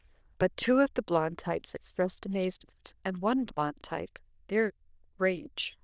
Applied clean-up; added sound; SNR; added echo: neural diffusion model UNIVERSE++.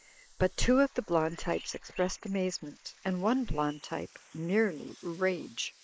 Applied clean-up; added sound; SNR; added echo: neural mask model Resemble Enhance denoiser.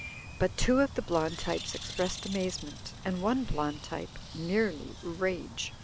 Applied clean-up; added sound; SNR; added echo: none; Bird; 11 dB; none.